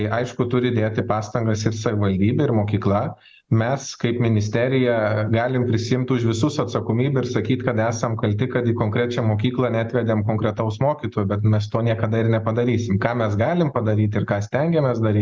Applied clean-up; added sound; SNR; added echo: none; none; none; none.